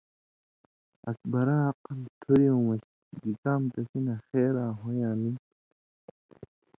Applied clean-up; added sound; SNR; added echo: none; none; none; none.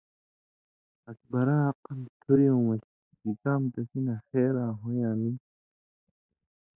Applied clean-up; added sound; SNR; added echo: neural mask model DeepFilterNet 3.